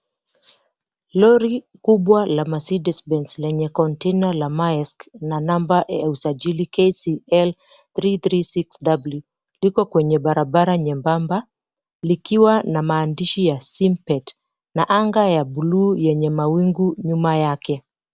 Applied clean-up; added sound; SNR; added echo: none; none; none; none.